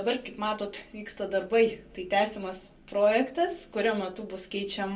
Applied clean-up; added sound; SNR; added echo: none; none; none; reverberation time 0.2 s.